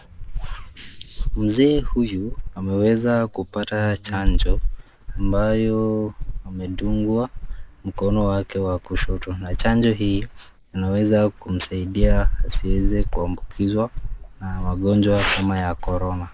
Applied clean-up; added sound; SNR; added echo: neural mask model Resemble Enhance denoiser.